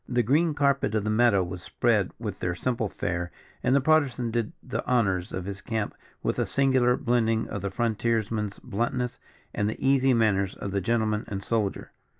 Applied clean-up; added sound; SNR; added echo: none; none; none; none.